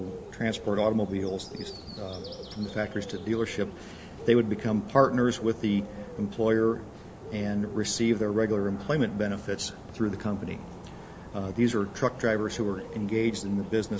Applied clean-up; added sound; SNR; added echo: none; Bird; 14 dB; none.